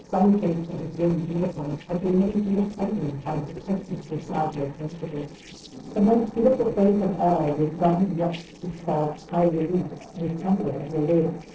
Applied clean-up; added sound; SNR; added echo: neural separator model SepFormer DNS4.